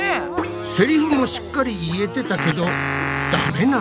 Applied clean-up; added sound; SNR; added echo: none; Acoustic guitar; 14 dB; none.